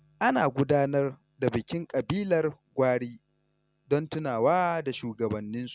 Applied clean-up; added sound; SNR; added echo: none; none; none; none.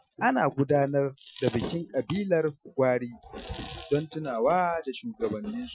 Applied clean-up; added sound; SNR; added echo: classical method Wiener filter.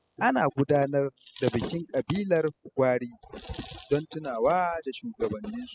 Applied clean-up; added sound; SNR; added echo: classical method spectral subtraction.